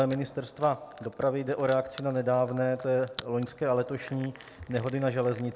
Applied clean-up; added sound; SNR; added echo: none; Crushing; 19 dB; none.